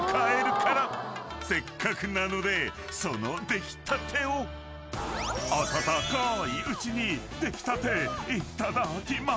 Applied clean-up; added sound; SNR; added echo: none; none; none; none.